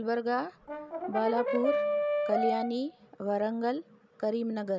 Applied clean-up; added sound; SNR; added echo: none; Brass instrument; 0 dB; none.